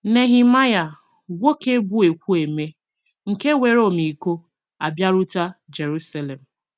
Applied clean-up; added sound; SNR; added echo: none; none; none; none.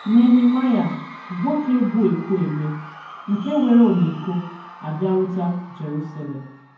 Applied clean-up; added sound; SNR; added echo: none; Crowd / Cheering; 19 dB; reverberation time 0.9 s.